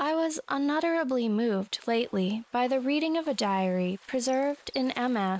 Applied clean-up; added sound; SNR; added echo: neural mask model Resemble Enhance denoiser.